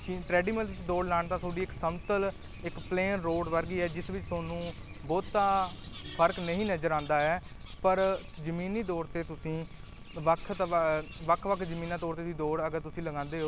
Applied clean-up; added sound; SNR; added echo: none; none; none; none.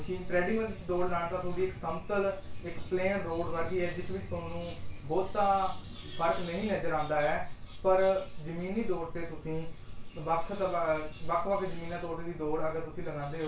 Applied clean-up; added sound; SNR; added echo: none; none; none; reverberation time 0.2 s.